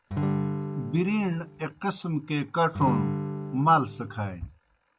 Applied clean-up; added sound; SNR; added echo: none; Acoustic guitar / Strum; 3 dB; none.